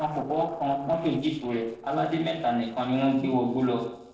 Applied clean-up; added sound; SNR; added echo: neural separator model SepFormer DNS4.